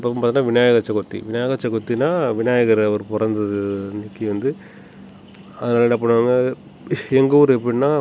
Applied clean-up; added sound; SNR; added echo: none; none; none; none.